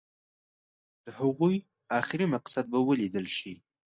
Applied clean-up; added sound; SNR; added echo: none; none; none; none.